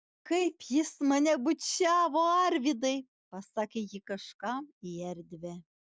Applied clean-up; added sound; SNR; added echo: none; none; none; none.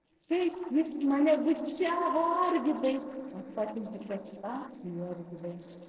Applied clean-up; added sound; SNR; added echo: neural separator model SepFormer DNS4.